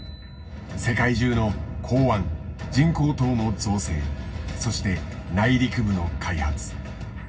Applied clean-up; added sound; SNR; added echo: none; none; none; reverberation time 0.4 s.